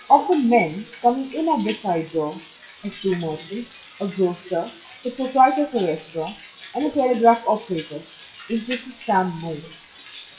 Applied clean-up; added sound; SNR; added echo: classical method WPE with log-MMSE.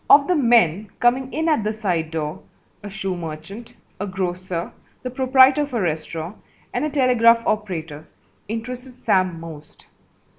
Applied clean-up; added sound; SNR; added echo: none; none; none; none.